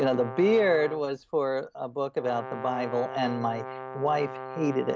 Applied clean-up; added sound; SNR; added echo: none; Brass instrument; 11 dB; none.